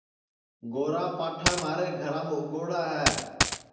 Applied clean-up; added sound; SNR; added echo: none; Coin (dropping); -4 dB; reverberation time 1.0 s.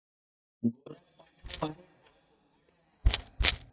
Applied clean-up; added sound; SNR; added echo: neural mask model DeepFilterNet 3.